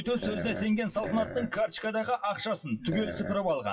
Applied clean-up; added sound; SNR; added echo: classical method WPE with log-MMSE.